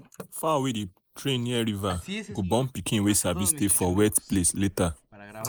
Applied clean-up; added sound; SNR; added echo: neural mask model Resemble Enhance denoiser.